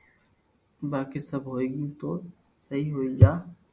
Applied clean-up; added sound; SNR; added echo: none; none; none; none.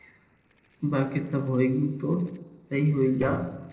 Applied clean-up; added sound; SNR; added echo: neural separator model SepFormer DNS4.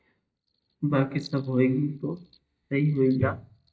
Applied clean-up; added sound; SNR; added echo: neural mask model DeepFilterNet 3.